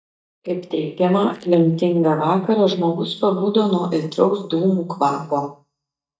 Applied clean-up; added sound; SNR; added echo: neural mask model DeepFilterNet 3.